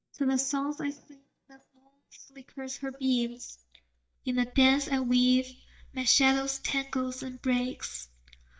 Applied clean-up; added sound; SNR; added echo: neural mask model DeepFilterNet 3.